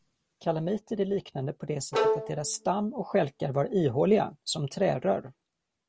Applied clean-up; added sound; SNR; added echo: none; Bowed string instrument; 3 dB; none.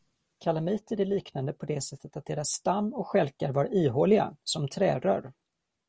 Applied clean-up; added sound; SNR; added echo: none; none; none; none.